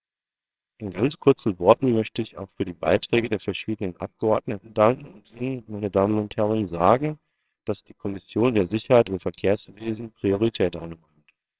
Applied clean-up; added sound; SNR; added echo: neural separator model SepFormer WHAMR!.